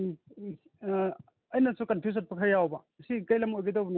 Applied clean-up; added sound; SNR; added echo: none; none; none; none.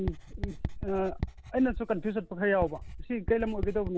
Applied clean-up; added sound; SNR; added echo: none; Writing; 6 dB; none.